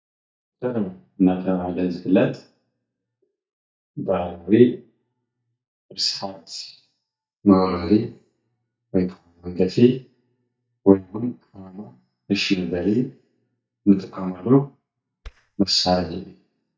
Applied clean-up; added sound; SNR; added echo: neural mask model DeepFilterNet 3.